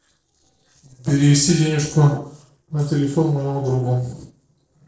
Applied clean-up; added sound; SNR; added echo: neural separator model SepFormer DNS4.